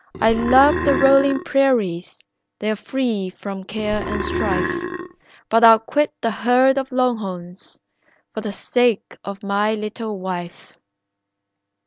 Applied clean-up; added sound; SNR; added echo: none; Burping, eructation; 4 dB; none.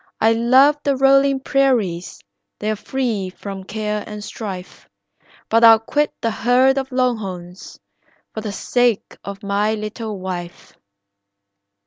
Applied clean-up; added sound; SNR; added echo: none; none; none; none.